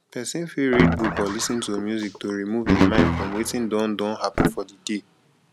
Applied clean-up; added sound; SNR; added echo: none; Guitar; -2 dB; none.